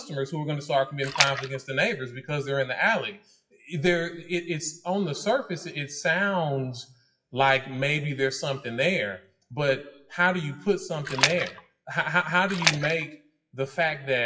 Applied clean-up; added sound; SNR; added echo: classical method WPE with log-MMSE.